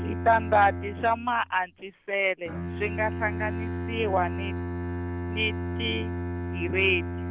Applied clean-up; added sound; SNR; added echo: none; Bowed string instrument; 4 dB; none.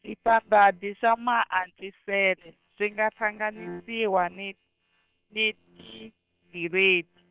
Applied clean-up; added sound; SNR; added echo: neural separator model SepFormer WHAM!.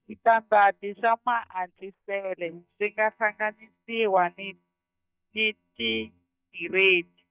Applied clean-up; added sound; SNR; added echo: neural mask model DeepFilterNet 3.